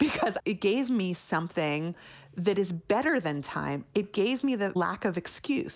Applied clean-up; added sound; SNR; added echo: none; none; none; none.